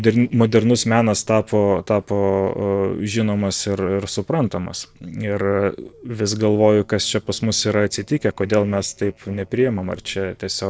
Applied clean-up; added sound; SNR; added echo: neural separator model SepFormer DNS4.